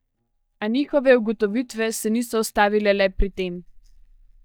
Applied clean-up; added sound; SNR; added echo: neural mask model DeepFilterNet 3.